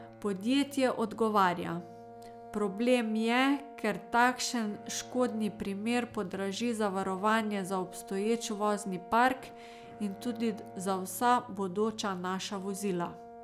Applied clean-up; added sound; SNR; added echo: none; Brass instrument + Bowed string instrument; 18 dB; none.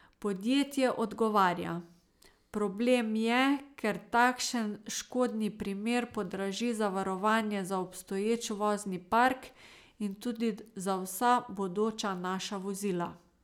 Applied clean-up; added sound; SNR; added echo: none; none; none; none.